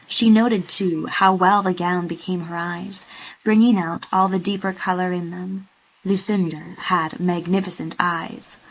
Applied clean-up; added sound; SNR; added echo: neural mask model Resemble Enhance denoiser.